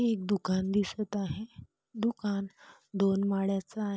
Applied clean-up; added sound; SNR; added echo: none; none; none; none.